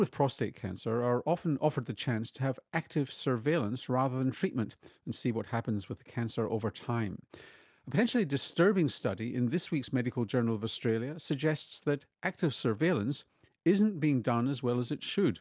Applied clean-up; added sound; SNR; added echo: none; none; none; none.